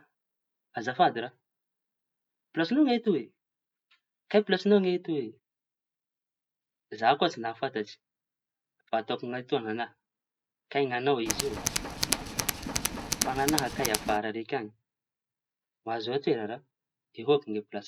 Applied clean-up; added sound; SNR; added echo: none; Tools; 1 dB; none.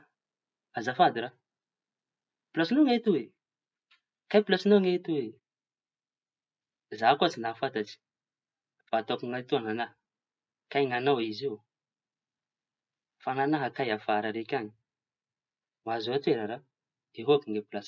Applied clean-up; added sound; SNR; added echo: none; none; none; none.